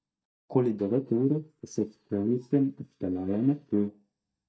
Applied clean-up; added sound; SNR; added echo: neural mask model DeepFilterNet 3.